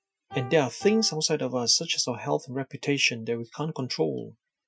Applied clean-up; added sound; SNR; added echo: classical method Wiener filter.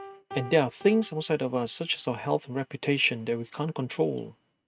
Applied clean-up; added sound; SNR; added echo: neural mask model RNNoise.